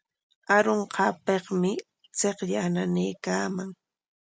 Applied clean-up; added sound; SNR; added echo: none; none; none; none.